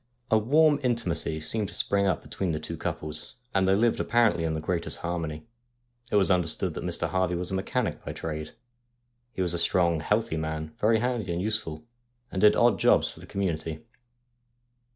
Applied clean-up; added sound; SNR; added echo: none; none; none; none.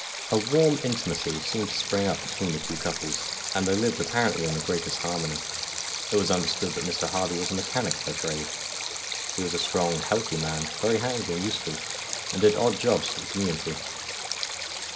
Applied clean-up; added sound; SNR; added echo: none; Stream; 4 dB; reverberation time 3.0 s.